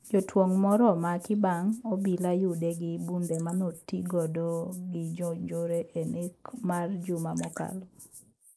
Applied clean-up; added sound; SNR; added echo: neural mask model Resemble Enhance denoiser.